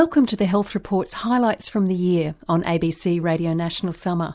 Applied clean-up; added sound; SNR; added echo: none; none; none; none.